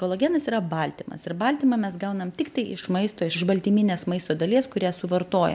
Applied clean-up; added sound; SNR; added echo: none; none; none; none.